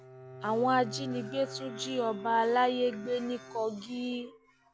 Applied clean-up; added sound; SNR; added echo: none; Bowed string instrument; 14 dB; none.